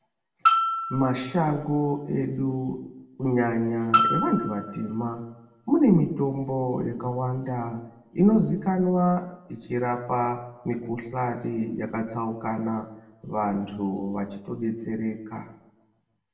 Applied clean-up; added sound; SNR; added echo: none; Bell; 1 dB; reverberation time 0.6 s.